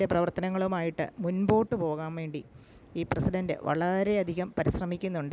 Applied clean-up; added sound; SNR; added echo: none; none; none; none.